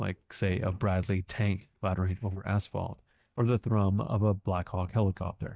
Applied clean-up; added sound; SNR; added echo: neural mask model DeepFilterNet 3.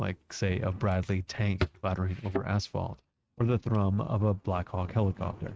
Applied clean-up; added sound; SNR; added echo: neural mask model RNNoise.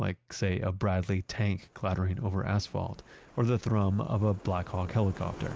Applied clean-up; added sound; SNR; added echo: none; none; none; none.